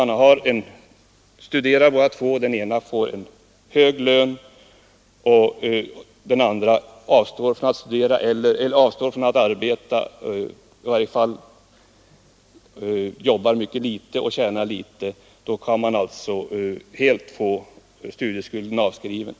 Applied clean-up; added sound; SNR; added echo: none; none; none; none.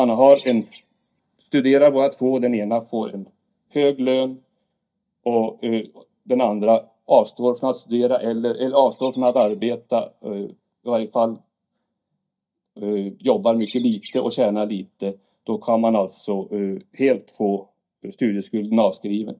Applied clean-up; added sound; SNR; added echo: neural mask model DeepFilterNet 3.